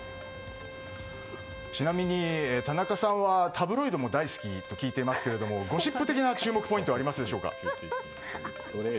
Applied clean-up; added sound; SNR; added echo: none; Bowed string instrument; 13 dB; none.